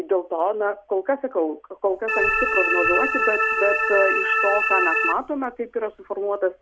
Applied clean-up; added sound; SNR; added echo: none; Organ; -4 dB; none.